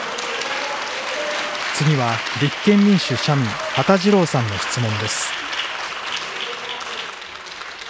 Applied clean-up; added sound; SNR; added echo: none; none; none; none.